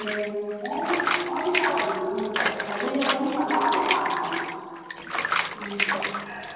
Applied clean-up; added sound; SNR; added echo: none; Bathtub (filling or washing) / Water; 1 dB; reverberation time 2.1 s.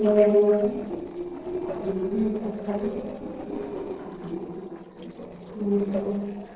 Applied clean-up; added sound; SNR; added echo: neural separator model SepFormer DNS4.